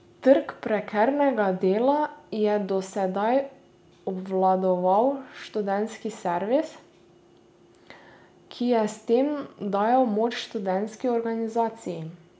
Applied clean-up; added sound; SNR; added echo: none; none; none; none.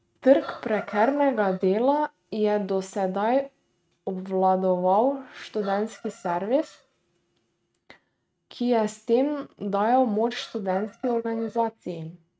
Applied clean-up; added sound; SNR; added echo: neural mask model RNNoise.